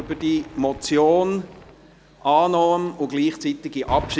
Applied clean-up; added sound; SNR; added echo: none; Cheering / Fireworks; 19 dB; none.